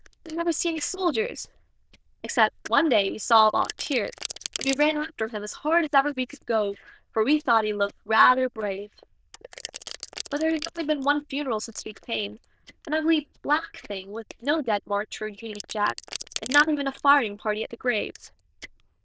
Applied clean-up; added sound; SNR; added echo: neural diffusion model UNIVERSE++.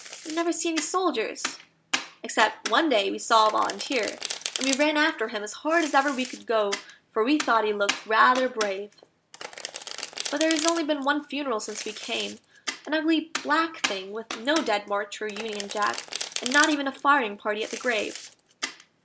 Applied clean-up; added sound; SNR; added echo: none; Domestic sounds, home sounds; 10 dB; none.